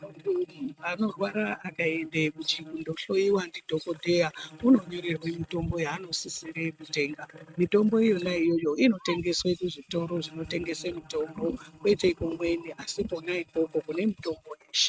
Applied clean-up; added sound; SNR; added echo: neural mask model RNNoise.